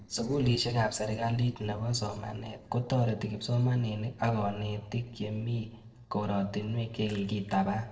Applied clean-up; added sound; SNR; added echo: neural separator model SepFormer DNS4.